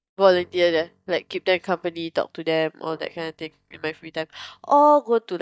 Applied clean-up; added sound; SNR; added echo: neural mask model DeepFilterNet 3.